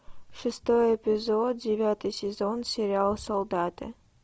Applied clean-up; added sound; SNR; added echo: none; none; none; none.